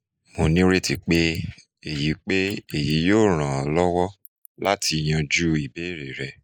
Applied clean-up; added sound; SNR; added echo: neural mask model Resemble Enhance denoiser.